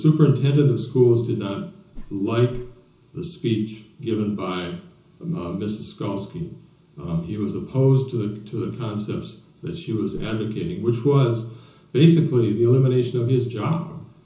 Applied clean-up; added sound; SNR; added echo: none; Whoosh, swoosh, swish; 16 dB; reverberation time 0.7 s.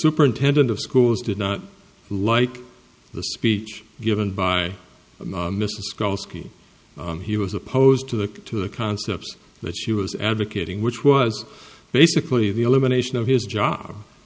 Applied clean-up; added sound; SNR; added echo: none; none; none; none.